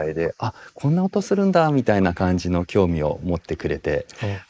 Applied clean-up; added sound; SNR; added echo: neural mask model Resemble Enhance denoiser.